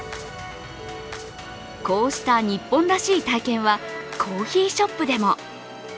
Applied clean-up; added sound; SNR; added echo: none; Telephone; 19 dB; none.